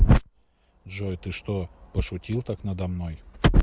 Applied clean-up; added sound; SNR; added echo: none; none; none; none.